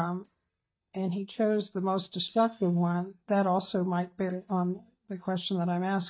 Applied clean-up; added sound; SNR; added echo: neural mask model DeepFilterNet 3.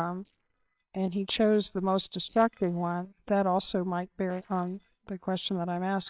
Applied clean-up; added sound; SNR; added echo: neural separator model SepFormer WHAMR!.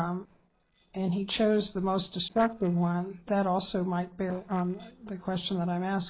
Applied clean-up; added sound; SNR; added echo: neural separator model SepFormer DNS4.